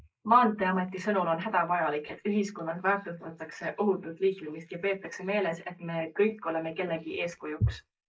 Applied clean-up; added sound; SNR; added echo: neural mask model Resemble Enhance denoiser.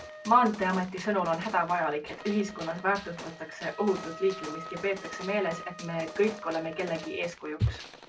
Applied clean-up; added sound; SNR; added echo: none; Gunshot, gunfire + Wind instrument, woodwind instrument; 14 dB; none.